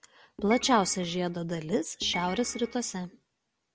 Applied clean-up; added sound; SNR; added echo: none; Organ; 12 dB; none.